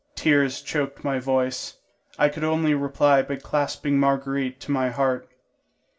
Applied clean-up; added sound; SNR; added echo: none; none; none; reverberation time 0.2 s.